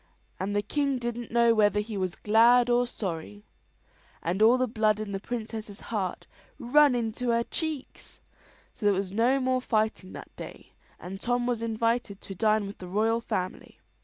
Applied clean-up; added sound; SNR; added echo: none; none; none; none.